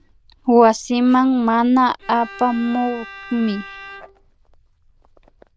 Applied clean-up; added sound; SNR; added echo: neural diffusion model UNIVERSE++.